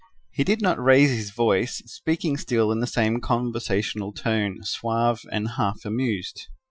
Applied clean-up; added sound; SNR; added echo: classical method Wiener filter.